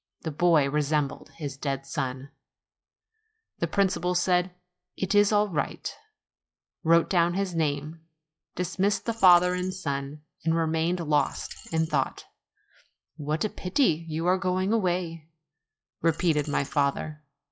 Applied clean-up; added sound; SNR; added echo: classical method log-MMSE.